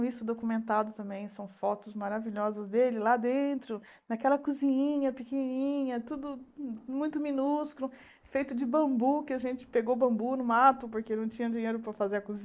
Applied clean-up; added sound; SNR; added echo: neural mask model Resemble Enhance denoiser.